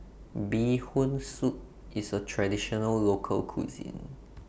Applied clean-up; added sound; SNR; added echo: none; none; none; none.